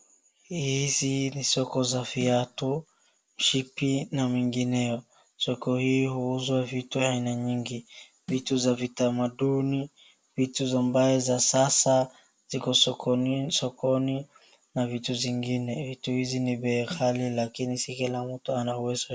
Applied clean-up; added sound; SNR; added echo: none; Snare drum; 18 dB; none.